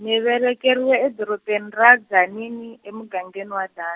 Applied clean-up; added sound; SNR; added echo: none; none; none; none.